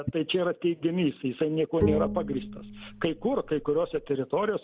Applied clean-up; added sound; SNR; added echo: none; Bowed string instrument; 5 dB; none.